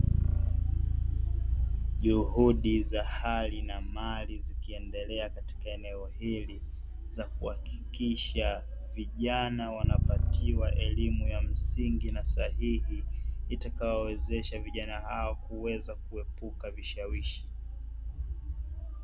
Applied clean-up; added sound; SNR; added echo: none; Bass guitar; -3 dB; none.